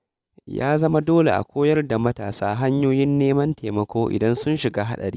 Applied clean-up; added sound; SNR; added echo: none; none; none; none.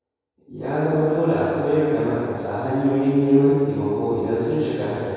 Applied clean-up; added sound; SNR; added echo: none; none; none; reverberation time 2.2 s.